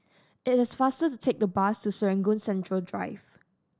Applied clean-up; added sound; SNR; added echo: none; none; none; none.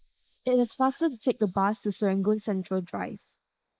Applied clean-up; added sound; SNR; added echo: neural mask model Resemble Enhance denoiser.